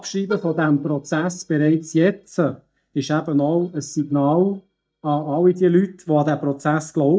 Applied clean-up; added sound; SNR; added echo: neural mask model DeepFilterNet 3.